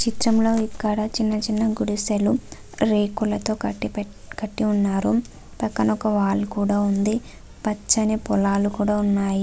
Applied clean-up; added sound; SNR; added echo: none; none; none; none.